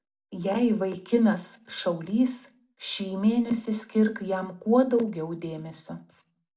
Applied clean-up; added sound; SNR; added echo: none; none; none; reverberation time 0.3 s.